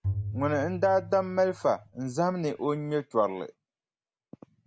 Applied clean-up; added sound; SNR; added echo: none; Bowed string instrument; 8 dB; none.